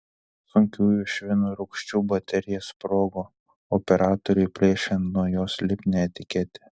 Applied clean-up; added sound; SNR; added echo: none; none; none; none.